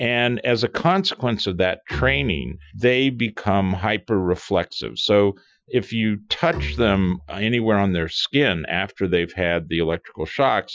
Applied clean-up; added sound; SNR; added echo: classical method Wiener filter.